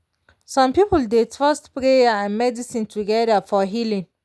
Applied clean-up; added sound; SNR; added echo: none; none; none; none.